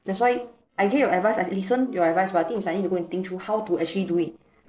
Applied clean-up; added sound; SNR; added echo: neural separator model SepFormer DNS4.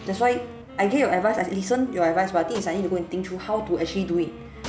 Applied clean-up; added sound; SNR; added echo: none; Wind instrument, woodwind instrument + Gunshot, gunfire; 18 dB; none.